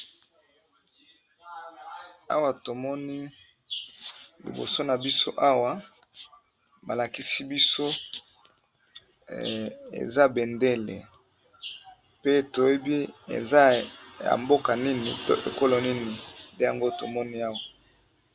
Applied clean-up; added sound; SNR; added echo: none; none; none; none.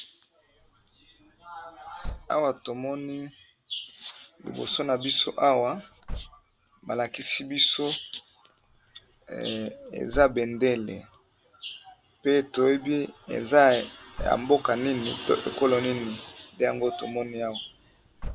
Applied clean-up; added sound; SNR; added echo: none; Slam / Car; 17 dB; none.